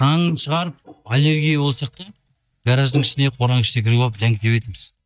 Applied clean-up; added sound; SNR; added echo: neural mask model DeepFilterNet 3.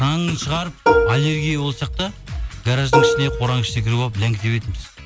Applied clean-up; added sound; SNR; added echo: none; Plucked string instrument; 1 dB; none.